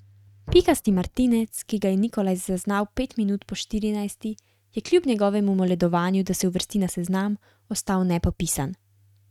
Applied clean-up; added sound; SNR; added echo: neural mask model RNNoise.